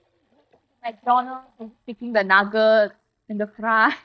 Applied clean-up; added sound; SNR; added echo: neural mask model DeepFilterNet 3.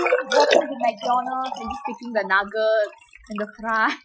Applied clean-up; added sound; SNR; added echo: classical method Wiener filter.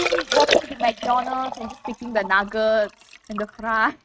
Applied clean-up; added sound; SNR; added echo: neural mask model RNNoise.